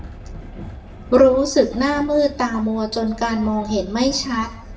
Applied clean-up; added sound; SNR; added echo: none; Train; 15 dB; reverberation time 0.6 s.